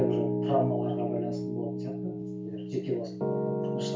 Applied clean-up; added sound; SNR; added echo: none; Piano; -3 dB; reverberation time 0.3 s.